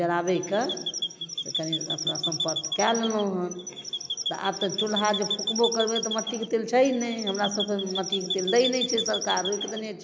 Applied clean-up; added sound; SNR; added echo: none; Chirp, tweet; 4 dB; none.